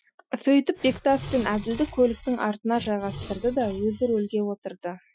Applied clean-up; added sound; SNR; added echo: classical method Wiener filter.